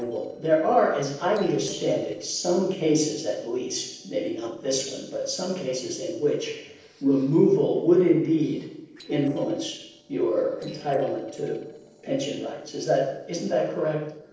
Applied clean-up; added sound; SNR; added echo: neural separator model SepFormer DNS4.